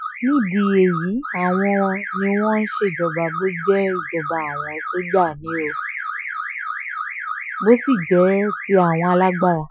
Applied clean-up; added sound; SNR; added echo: classical method Wiener filter.